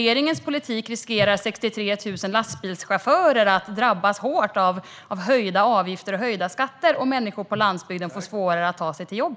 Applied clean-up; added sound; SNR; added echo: none; none; none; none.